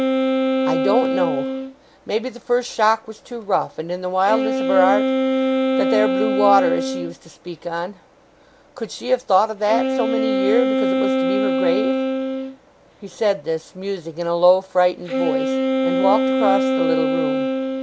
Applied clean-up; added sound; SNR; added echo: none; Wind instrument, woodwind instrument; 0 dB; none.